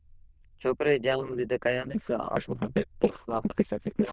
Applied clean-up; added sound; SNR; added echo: neural diffusion model UNIVERSE++.